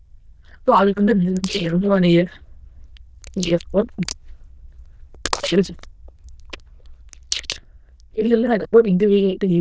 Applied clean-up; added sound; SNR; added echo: neural diffusion model UNIVERSE++.